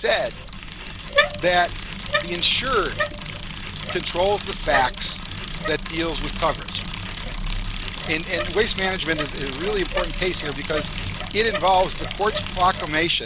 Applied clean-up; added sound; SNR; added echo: none; Bicycle; 4 dB; none.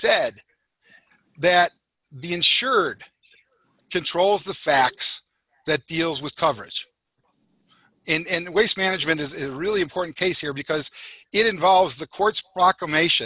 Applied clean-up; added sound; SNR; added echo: none; none; none; none.